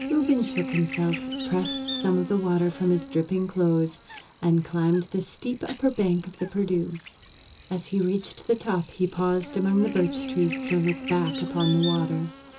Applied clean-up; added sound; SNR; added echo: none; Buzz; 9 dB; reverberation time 0.2 s.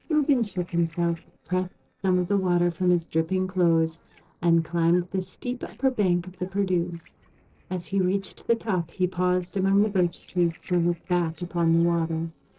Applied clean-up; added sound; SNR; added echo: neural separator model SepFormer DNS4.